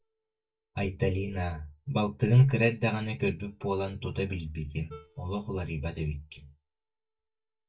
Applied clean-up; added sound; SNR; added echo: neural mask model DeepFilterNet 3.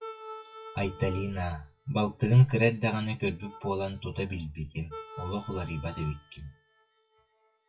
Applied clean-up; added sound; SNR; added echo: classical method WPE with log-MMSE.